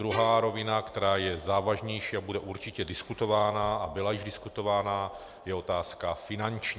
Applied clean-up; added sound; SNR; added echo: none; Bowed string instrument; 13 dB; none.